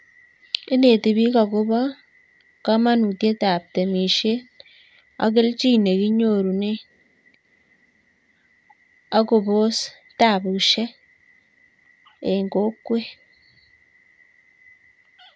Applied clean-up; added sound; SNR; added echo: none; none; none; none.